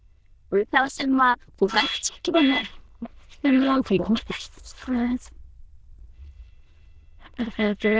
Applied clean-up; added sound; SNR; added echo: neural diffusion model UNIVERSE++.